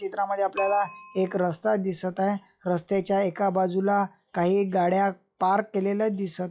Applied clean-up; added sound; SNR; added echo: classical method log-MMSE.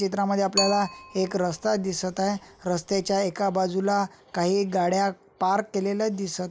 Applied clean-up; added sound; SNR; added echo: none; Bicycle; 10 dB; none.